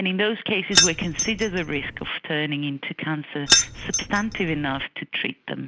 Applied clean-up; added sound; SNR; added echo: none; Keys jangling; -2 dB; none.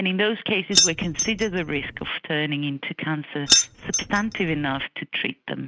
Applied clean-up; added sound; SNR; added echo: neural mask model RNNoise.